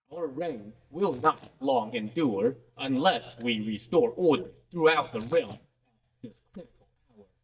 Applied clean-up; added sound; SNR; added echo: neural mask model DeepFilterNet 3.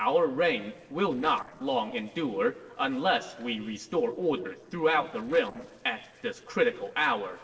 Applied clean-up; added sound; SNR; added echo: neural separator model SepFormer DNS4.